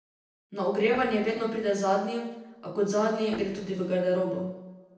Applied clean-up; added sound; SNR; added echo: neural separator model SepFormer DNS4.